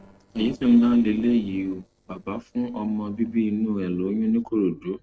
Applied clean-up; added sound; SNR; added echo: neural separator model SepFormer DNS4.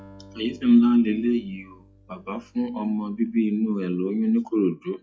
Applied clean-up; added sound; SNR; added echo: classical method log-MMSE.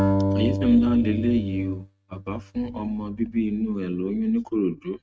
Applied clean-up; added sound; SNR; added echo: neural mask model RNNoise.